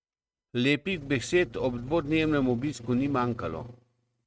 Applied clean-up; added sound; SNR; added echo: neural mask model RNNoise.